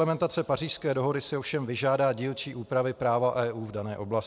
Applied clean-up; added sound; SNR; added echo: none; none; none; none.